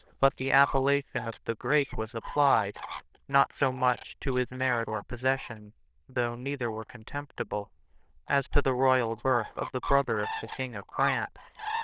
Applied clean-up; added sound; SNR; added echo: neural diffusion model UNIVERSE++.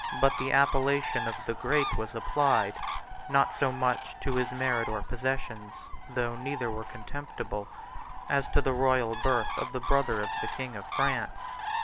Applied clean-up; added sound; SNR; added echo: none; Bird; 8 dB; none.